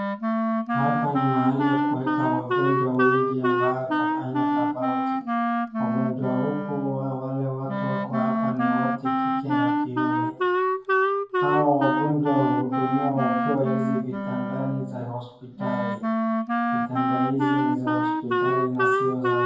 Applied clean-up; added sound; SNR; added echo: none; Wind instrument, woodwind instrument; -3 dB; reverberation time 0.9 s.